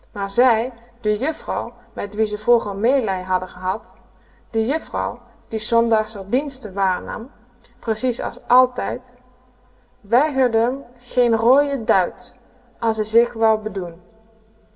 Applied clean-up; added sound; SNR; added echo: none; none; none; reverberation time 0.3 s.